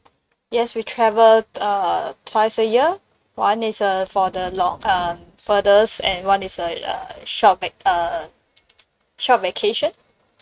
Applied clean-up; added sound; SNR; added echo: neural mask model RNNoise.